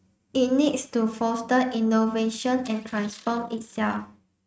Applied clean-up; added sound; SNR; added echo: neural mask model RNNoise.